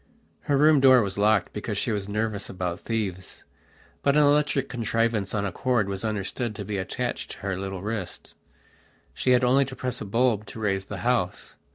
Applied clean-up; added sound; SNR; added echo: none; none; none; none.